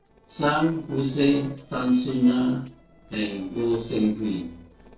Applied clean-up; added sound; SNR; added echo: neural separator model SepFormer DNS4.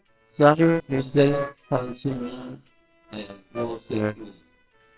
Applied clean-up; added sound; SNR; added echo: neural separator model SepFormer WHAMR!.